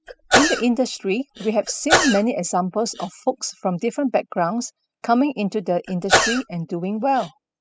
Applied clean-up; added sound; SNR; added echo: classical method spectral subtraction.